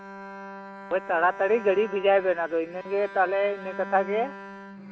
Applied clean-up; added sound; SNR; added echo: none; Bowed string instrument; 14 dB; none.